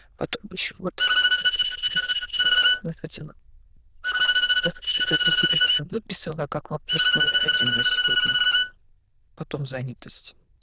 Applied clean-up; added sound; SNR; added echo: neural diffusion model UNIVERSE++.